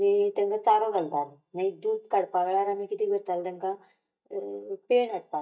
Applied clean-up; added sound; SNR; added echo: neural mask model DeepFilterNet 3.